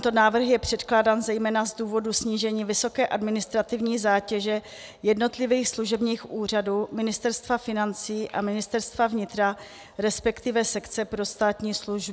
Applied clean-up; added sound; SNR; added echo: none; none; none; none.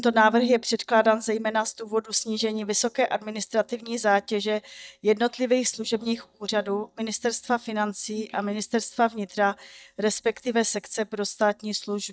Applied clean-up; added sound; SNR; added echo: neural mask model DeepFilterNet 3.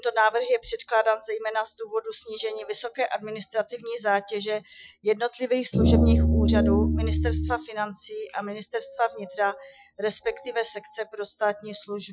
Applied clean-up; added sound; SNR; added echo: classical method Wiener filter.